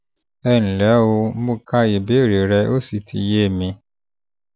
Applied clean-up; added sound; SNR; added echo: none; none; none; none.